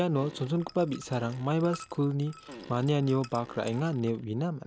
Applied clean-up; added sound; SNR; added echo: none; Liquid + Fart; 19 dB; none.